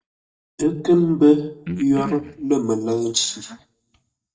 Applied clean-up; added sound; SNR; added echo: neural mask model DeepFilterNet 3.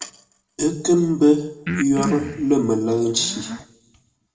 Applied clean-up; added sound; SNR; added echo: none; Breathing; 10 dB; reverberation time 0.6 s.